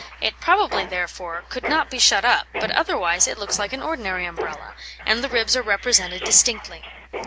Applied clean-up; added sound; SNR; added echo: none; Mechanisms; 12 dB; none.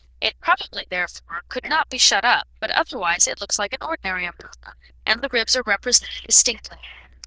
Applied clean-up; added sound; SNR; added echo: neural diffusion model UNIVERSE++.